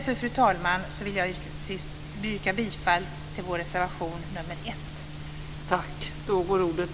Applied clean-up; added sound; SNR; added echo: none; none; none; none.